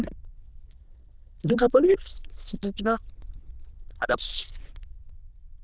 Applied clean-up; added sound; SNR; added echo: neural diffusion model UNIVERSE++.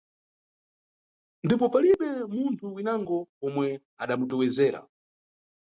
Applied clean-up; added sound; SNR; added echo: none; none; none; none.